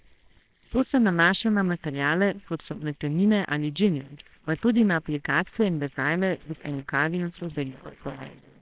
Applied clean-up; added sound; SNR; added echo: neural separator model SepFormer WHAMR!.